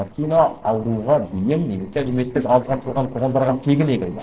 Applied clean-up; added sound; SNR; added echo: neural separator model SepFormer DNS4.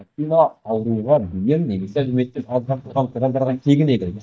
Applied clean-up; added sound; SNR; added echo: neural mask model DeepFilterNet 3.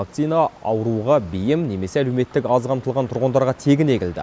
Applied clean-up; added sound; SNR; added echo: none; none; none; none.